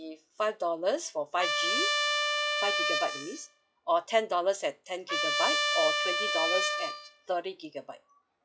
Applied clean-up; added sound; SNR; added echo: classical method log-MMSE.